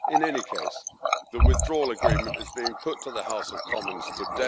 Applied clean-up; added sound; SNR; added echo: none; Water tap, faucet; -5 dB; none.